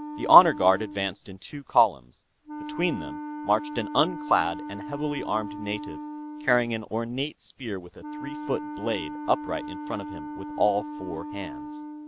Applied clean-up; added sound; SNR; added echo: none; Wind instrument, woodwind instrument; 10 dB; none.